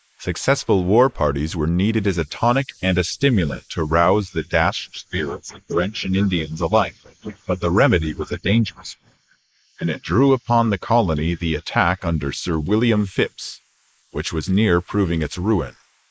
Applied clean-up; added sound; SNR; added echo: neural mask model Resemble Enhance denoiser.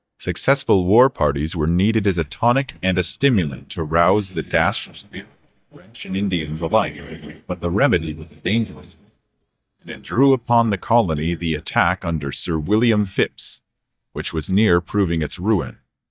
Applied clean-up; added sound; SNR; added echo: neural mask model DeepFilterNet 3.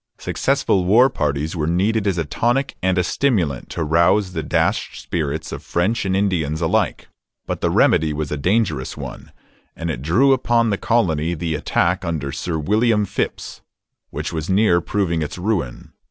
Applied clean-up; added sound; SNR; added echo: none; none; none; none.